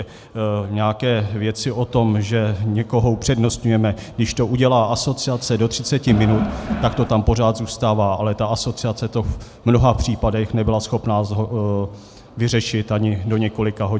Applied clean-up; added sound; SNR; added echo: none; Crowd; 5 dB; none.